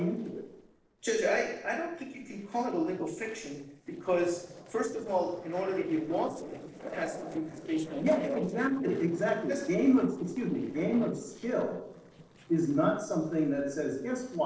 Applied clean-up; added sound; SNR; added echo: neural separator model SepFormer DNS4.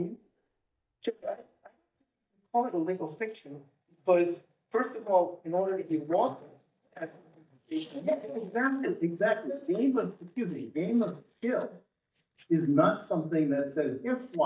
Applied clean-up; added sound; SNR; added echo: neural mask model DeepFilterNet 3.